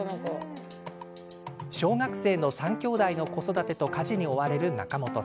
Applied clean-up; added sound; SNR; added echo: none; none; none; none.